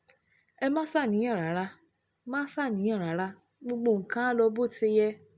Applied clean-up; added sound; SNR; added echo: none; none; none; none.